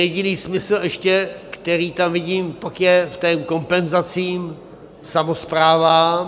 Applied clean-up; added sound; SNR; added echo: none; none; none; none.